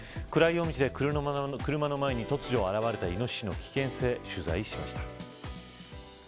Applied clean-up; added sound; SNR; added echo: none; none; none; none.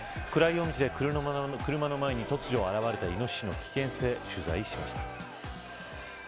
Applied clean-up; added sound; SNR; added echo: none; Telephone + Crowd; 7 dB; none.